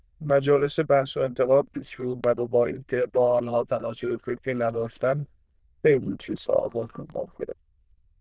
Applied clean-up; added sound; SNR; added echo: neural diffusion model UNIVERSE++.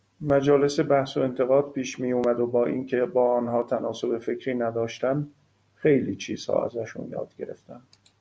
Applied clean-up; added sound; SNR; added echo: none; none; none; none.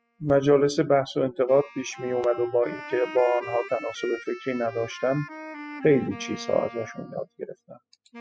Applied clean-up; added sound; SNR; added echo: classical method spectral subtraction.